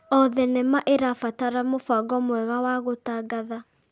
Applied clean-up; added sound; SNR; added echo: none; none; none; none.